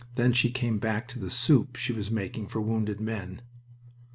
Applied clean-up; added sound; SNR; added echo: none; none; none; none.